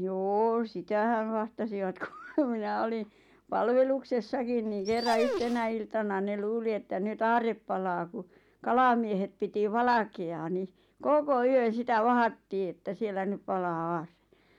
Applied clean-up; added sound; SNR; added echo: none; Dog; 7 dB; none.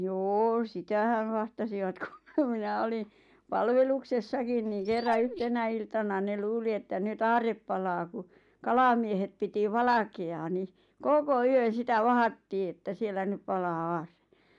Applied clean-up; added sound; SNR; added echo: neural mask model DeepFilterNet 3.